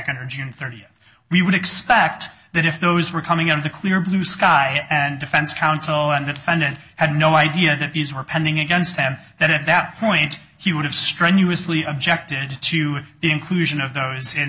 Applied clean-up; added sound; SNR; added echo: none; none; none; none.